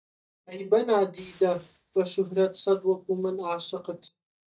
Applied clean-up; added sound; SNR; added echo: neural mask model DeepFilterNet 3.